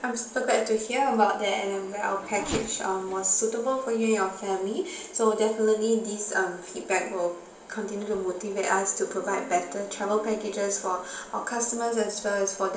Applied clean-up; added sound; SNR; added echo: none; Race car, auto racing / Accelerating, revving, vroom; 19 dB; reverberation time 0.8 s.